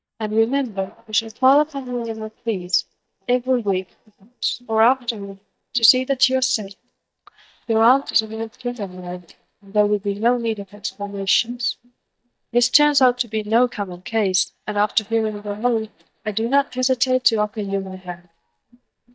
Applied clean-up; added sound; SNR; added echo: neural mask model DeepFilterNet 3.